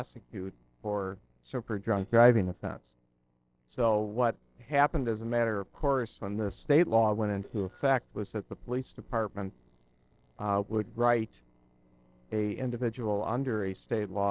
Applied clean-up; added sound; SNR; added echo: neural separator model SepFormer DNS4.